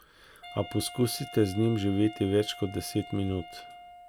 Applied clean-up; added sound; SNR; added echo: none; Wind instrument, woodwind instrument; 16 dB; none.